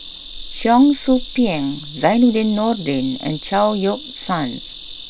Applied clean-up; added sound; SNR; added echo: none; Insect; 13 dB; none.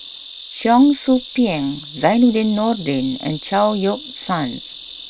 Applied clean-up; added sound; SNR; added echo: neural mask model RNNoise.